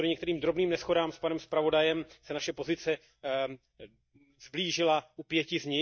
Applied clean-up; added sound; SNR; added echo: neural mask model DeepFilterNet 3.